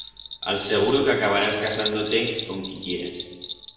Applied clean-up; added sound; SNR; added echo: none; Bell; 11 dB; reverberation time 1.2 s.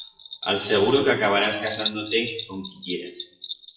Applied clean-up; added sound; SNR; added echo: classical method WPE with log-MMSE.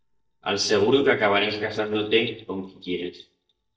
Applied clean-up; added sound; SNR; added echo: neural mask model DeepFilterNet 3.